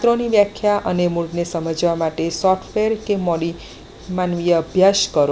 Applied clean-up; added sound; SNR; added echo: none; none; none; none.